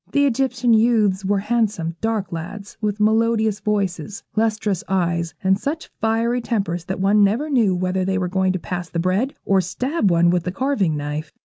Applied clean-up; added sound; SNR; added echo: none; none; none; none.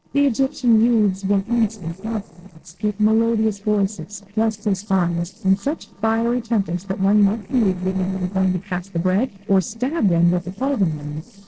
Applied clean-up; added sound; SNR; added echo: neural separator model SepFormer DNS4.